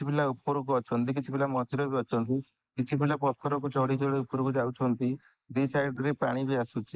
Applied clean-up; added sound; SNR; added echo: neural mask model Resemble Enhance denoiser.